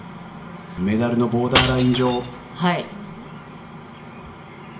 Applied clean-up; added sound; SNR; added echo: none; Shatter / Crushing; 4 dB; reverberation time 1.5 s.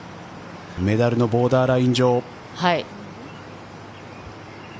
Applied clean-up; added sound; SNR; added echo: none; none; none; none.